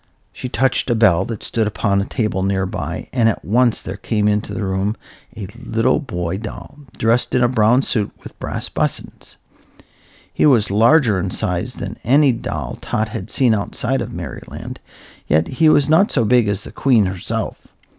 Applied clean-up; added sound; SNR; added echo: none; none; none; none.